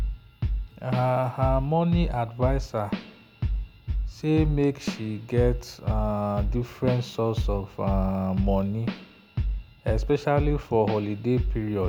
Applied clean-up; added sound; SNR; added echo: none; Drum / Drum kit; 3 dB; none.